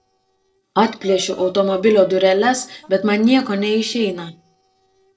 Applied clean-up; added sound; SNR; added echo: neural separator model SepFormer DNS4.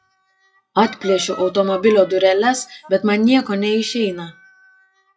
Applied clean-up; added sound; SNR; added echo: classical method WPE with log-MMSE.